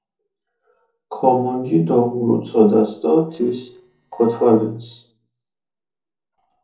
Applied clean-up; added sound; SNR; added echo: neural separator model SepFormer DNS4.